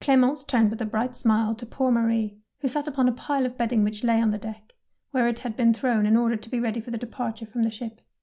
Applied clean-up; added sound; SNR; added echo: none; none; none; none.